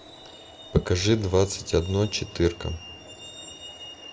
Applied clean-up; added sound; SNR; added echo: none; Truck; 17 dB; reverberation time 0.8 s.